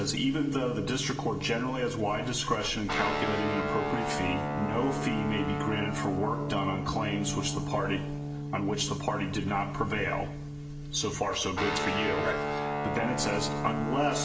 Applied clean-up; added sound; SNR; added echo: none; Guitar; 3 dB; reverberation time 0.8 s.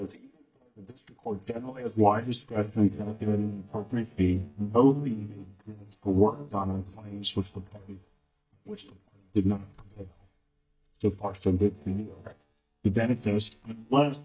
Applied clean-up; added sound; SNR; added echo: neural mask model DeepFilterNet 3.